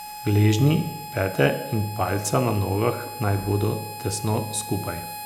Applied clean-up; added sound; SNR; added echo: none; Harmonica; 13 dB; none.